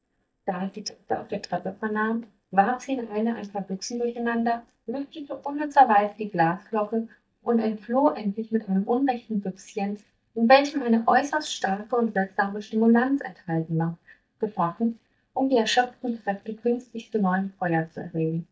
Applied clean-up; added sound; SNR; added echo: neural mask model DeepFilterNet 3.